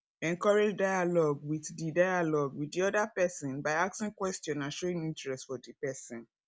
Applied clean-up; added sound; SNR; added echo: none; none; none; none.